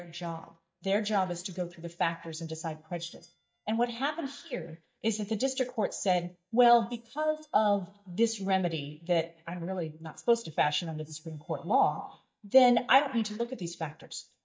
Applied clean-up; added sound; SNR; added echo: neural mask model DeepFilterNet 3.